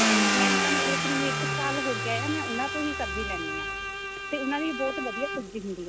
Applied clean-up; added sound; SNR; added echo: none; Bowed string instrument + Car; -4 dB; none.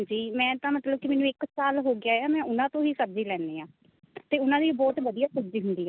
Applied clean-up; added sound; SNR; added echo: none; none; none; none.